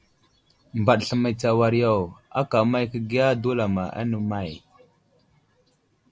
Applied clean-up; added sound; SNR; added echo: none; none; none; none.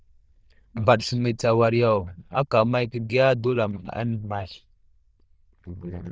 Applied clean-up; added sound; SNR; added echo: neural diffusion model UNIVERSE++.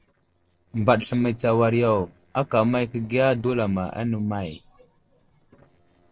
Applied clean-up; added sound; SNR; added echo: neural separator model SepFormer DNS4.